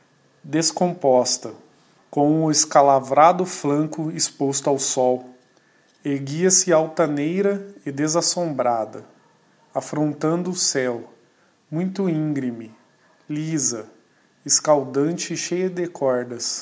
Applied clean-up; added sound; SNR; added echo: none; none; none; none.